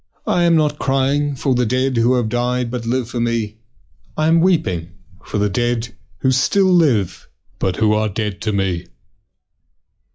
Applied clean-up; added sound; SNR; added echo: classical method log-MMSE.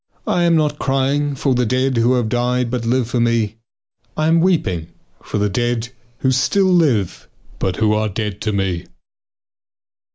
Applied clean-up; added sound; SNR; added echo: none; none; none; none.